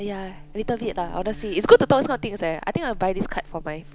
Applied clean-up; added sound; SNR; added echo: none; Buzz; 13 dB; none.